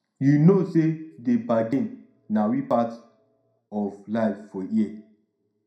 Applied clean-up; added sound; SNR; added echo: none; none; none; reverberation time 0.4 s.